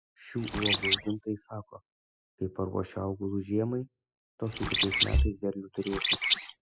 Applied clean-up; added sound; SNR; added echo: classical method spectral subtraction.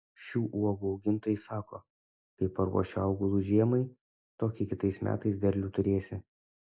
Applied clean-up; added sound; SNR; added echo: none; none; none; none.